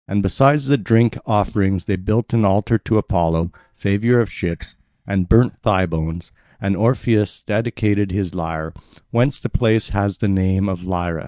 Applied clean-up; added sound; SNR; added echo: neural mask model DeepFilterNet 3.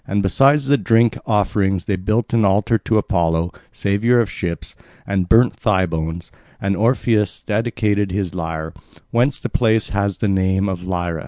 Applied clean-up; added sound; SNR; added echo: none; none; none; none.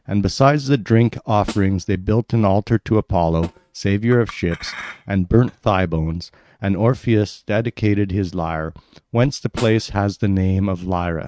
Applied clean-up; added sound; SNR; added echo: neural mask model RNNoise.